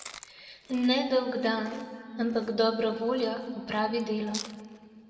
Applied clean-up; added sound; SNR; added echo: none; Chewing, mastication; 19 dB; reverberation time 2.1 s.